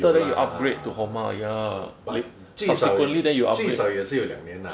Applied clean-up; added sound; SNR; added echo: none; none; none; none.